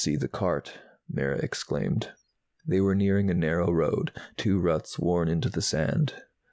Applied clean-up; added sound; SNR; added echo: none; none; none; none.